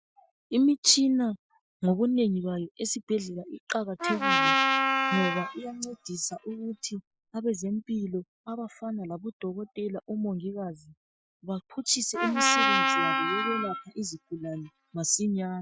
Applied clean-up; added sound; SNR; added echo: classical method Wiener filter.